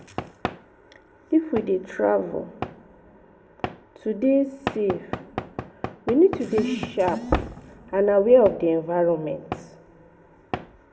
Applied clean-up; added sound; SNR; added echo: none; Knock / Wood; 12 dB; reverberation time 1.1 s.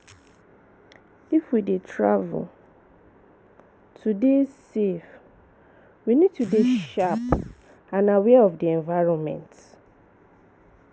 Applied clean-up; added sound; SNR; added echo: none; none; none; none.